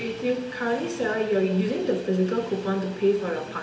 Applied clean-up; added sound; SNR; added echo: none; Train; 17 dB; reverberation time 0.8 s.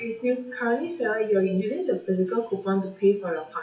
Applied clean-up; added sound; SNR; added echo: classical method WPE with log-MMSE.